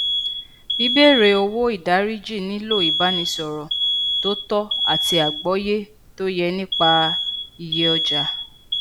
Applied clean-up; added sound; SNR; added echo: none; Alarm; 2 dB; none.